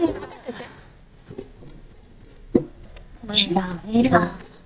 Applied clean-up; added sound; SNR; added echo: neural mask model DeepFilterNet 3.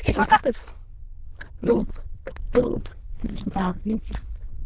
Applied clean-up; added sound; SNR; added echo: neural diffusion model UNIVERSE++.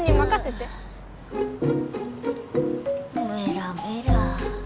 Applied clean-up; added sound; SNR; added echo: none; none; none; none.